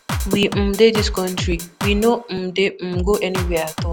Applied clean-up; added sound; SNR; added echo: none; Drum kit; 6 dB; none.